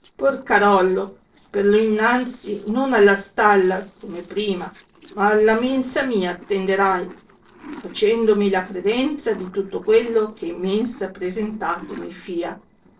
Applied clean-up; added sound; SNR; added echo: neural separator model SepFormer DNS4.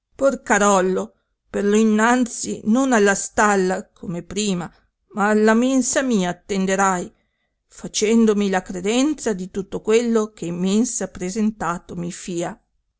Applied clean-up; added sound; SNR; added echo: none; none; none; none.